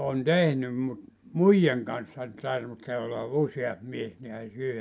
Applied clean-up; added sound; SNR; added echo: none; none; none; none.